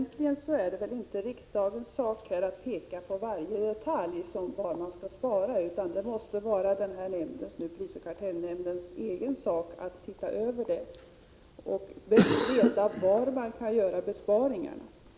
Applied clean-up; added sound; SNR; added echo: none; none; none; none.